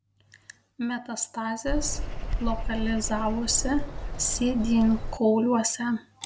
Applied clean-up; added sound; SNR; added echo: none; Bird vocalization, bird call, bird song; 3 dB; none.